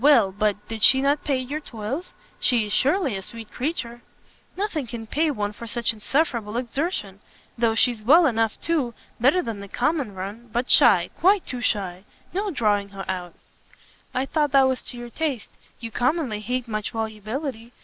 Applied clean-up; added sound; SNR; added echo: none; none; none; none.